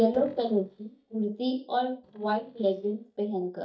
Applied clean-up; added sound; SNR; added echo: neural mask model DeepFilterNet 3.